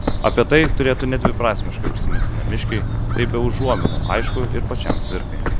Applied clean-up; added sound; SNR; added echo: none; Bird; -2 dB; none.